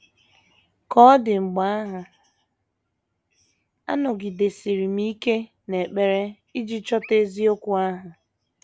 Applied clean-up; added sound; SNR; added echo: none; none; none; none.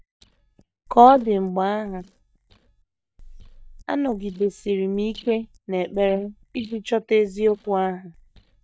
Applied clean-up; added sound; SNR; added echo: neural mask model DeepFilterNet 3.